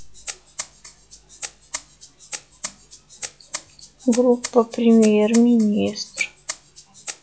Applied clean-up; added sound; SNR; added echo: classical method log-MMSE.